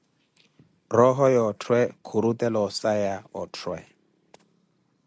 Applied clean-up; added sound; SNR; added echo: none; none; none; none.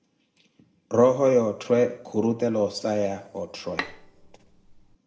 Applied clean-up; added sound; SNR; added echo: none; Bowed string instrument; 13 dB; reverberation time 1.0 s.